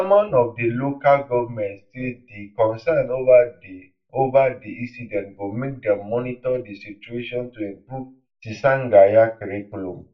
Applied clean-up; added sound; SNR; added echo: none; none; none; reverberation time 0.2 s.